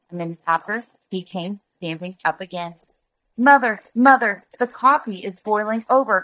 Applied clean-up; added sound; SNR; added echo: neural mask model DeepFilterNet 3.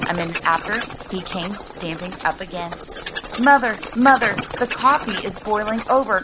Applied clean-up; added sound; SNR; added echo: none; Wild animals; 10 dB; none.